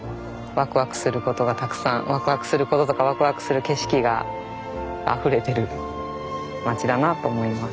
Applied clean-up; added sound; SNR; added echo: none; none; none; none.